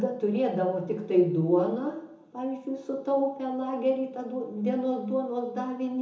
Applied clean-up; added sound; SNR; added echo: none; none; none; reverberation time 0.6 s.